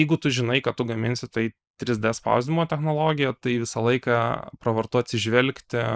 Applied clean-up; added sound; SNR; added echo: neural mask model Resemble Enhance denoiser.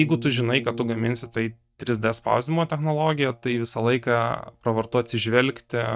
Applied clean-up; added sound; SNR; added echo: neural mask model DeepFilterNet 3.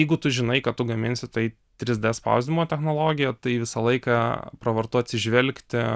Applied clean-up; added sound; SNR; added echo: none; none; none; none.